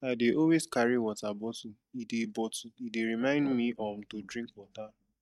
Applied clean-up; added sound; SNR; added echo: neural mask model DeepFilterNet 3.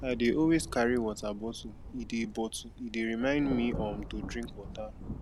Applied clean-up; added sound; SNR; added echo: none; Thunder; 10 dB; none.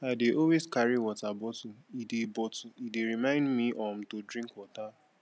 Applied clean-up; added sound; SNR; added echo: none; none; none; none.